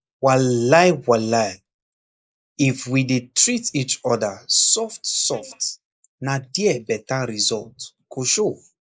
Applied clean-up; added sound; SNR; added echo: neural mask model Resemble Enhance denoiser.